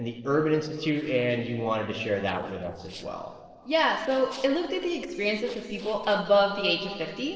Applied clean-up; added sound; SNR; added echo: neural separator model SepFormer DNS4.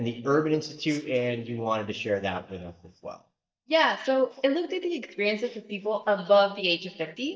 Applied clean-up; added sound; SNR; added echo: neural mask model DeepFilterNet 3.